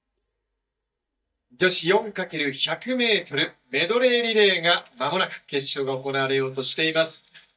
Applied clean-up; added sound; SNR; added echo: neural mask model DeepFilterNet 3.